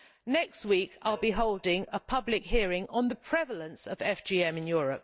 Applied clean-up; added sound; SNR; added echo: neural mask model DeepFilterNet 3.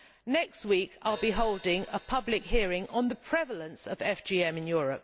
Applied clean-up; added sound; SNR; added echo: none; Hi-hat; 18 dB; none.